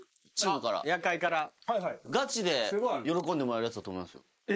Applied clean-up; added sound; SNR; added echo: neural mask model Resemble Enhance denoiser.